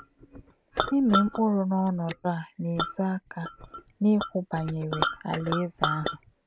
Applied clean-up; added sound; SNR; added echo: none; Chink, clink; 6 dB; none.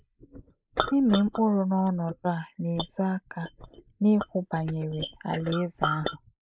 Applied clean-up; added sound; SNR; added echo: neural mask model Resemble Enhance denoiser.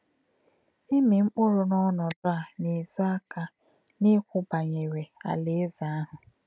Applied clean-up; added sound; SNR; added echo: none; none; none; none.